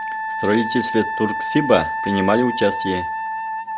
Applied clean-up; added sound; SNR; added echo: none; Wind instrument, woodwind instrument; 4 dB; none.